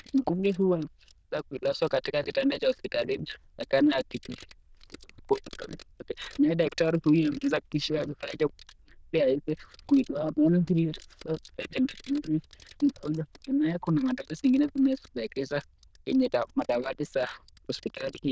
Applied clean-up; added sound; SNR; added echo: neural diffusion model UNIVERSE++.